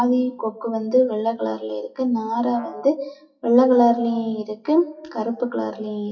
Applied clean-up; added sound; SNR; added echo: classical method WPE with log-MMSE.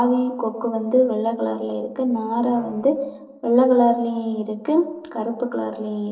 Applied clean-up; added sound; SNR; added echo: neural separator model SepFormer DNS4.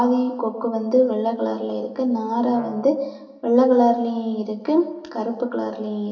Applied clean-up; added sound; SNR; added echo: none; Brass instrument; 19 dB; reverberation time 1.2 s.